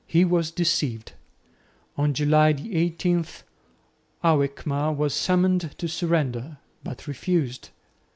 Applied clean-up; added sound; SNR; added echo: none; none; none; none.